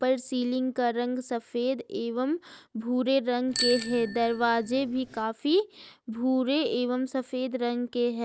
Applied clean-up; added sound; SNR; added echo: none; Bicycle bell; 13 dB; none.